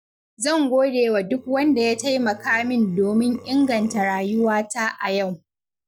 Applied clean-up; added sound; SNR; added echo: neural mask model DeepFilterNet 3.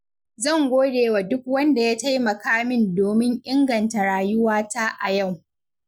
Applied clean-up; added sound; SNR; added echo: none; none; none; none.